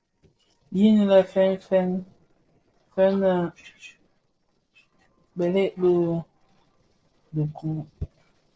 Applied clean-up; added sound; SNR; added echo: neural separator model SepFormer DNS4.